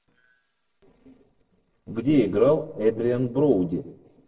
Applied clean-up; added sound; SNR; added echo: neural separator model SepFormer DNS4.